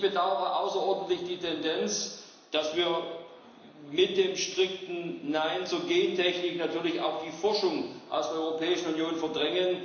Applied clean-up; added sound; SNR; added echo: none; none; none; reverberation time 1.0 s.